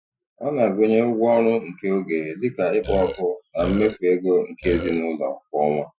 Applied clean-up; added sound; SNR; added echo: classical method Wiener filter.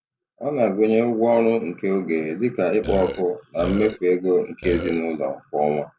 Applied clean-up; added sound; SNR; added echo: none; Burping, eructation; 8 dB; none.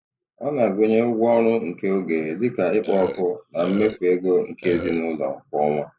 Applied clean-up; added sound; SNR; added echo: neural mask model Resemble Enhance denoiser.